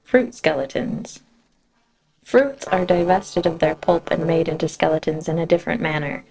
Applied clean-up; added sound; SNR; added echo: neural separator model SepFormer DNS4.